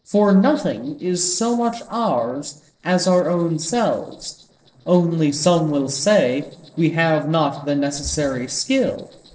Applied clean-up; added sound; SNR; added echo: neural separator model SepFormer DNS4.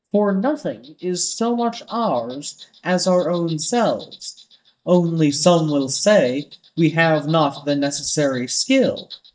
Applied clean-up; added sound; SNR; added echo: neural mask model DeepFilterNet 3.